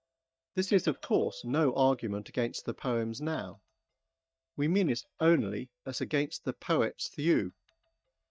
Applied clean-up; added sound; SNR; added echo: neural mask model DeepFilterNet 3.